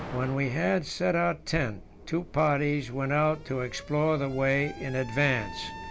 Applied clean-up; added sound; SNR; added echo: none; Alarm; 18 dB; none.